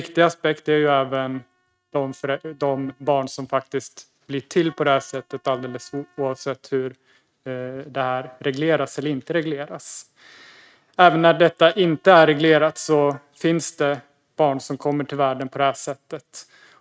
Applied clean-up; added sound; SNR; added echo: neural mask model RNNoise.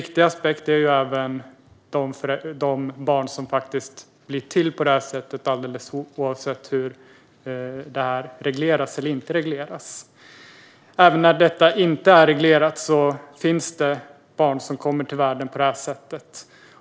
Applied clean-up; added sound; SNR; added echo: none; none; none; none.